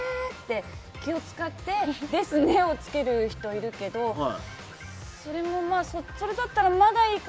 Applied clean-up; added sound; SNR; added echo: none; none; none; none.